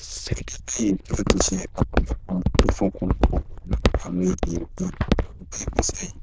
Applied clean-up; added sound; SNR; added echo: neural diffusion model UNIVERSE++.